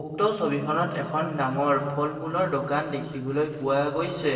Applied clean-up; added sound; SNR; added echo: neural separator model SepFormer DNS4.